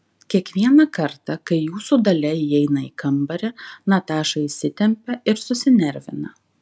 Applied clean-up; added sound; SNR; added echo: none; none; none; none.